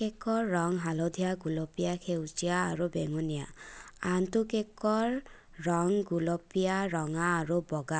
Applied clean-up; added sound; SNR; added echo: none; none; none; none.